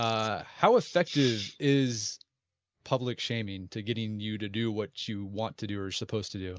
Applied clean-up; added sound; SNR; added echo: none; none; none; none.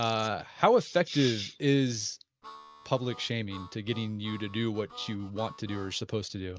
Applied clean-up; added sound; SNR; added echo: none; Harmonica; 19 dB; none.